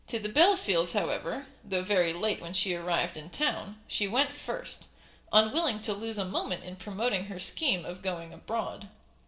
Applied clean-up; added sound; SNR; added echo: none; none; none; reverberation time 0.6 s.